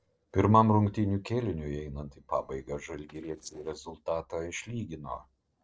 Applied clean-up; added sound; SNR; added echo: neural separator model SepFormer DNS4.